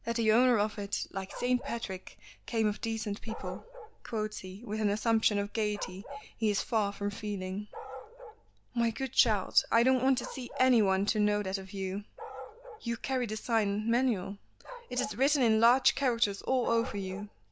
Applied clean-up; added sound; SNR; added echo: none; Bark; 18 dB; none.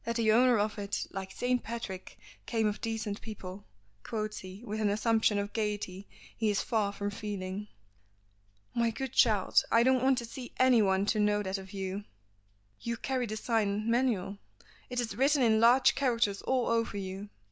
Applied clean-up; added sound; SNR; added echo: none; none; none; none.